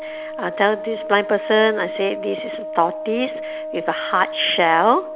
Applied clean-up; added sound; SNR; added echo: none; Wind instrument, woodwind instrument; 9 dB; none.